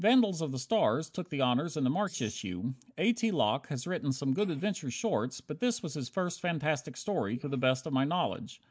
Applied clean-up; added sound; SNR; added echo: neural mask model Resemble Enhance denoiser.